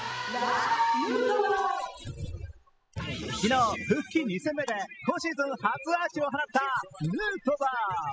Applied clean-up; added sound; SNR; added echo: classical method spectral subtraction.